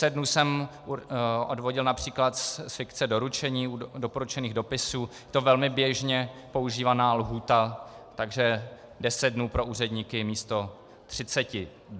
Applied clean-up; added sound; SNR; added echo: none; none; none; none.